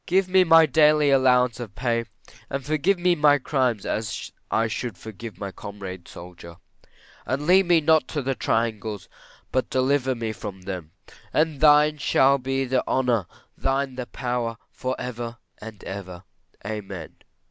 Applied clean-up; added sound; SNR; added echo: none; none; none; none.